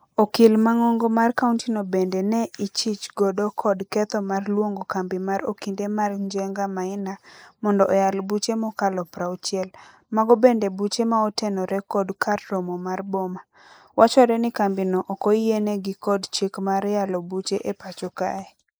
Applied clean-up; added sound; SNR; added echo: neural mask model Resemble Enhance denoiser.